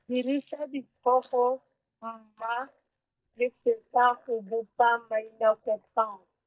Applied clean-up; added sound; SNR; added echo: neural mask model DeepFilterNet 3.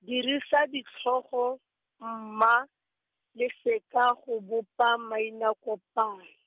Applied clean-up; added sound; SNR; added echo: none; none; none; none.